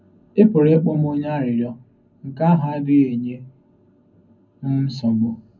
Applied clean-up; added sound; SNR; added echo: none; none; none; reverberation time 0.4 s.